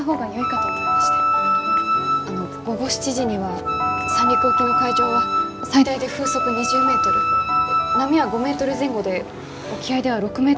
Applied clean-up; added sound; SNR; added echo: none; Wind instrument, woodwind instrument; -3 dB; none.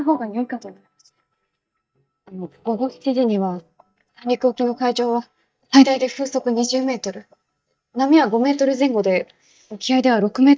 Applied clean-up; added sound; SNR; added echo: neural mask model DeepFilterNet 3.